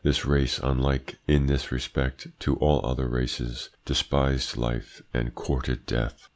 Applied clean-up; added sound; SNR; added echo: none; none; none; none.